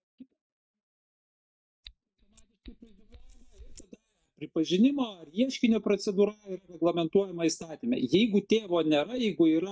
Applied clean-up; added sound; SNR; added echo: neural mask model DeepFilterNet 3.